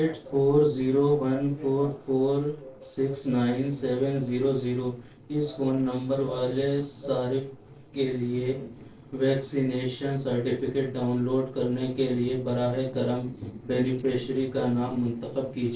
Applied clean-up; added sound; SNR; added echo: neural separator model SepFormer DNS4.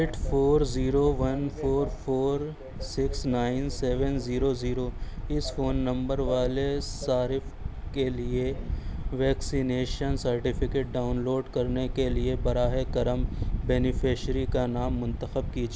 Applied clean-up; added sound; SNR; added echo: none; none; none; none.